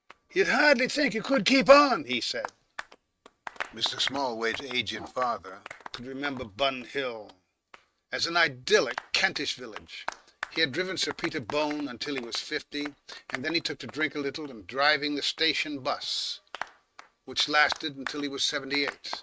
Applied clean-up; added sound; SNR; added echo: neural mask model RNNoise.